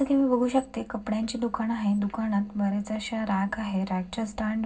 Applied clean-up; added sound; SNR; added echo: neural separator model SepFormer DNS4.